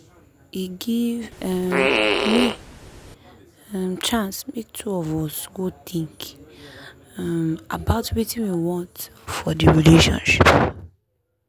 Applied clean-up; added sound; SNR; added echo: none; Fart; 1 dB; none.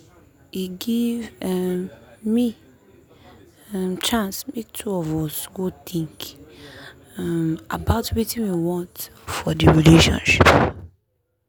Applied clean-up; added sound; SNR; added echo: none; none; none; none.